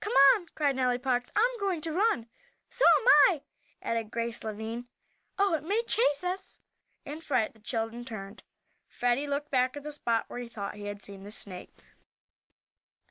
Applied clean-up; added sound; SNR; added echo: none; none; none; none.